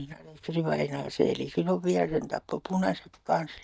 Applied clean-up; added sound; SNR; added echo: neural mask model DeepFilterNet 3.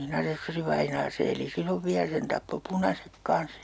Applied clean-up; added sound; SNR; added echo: none; none; none; none.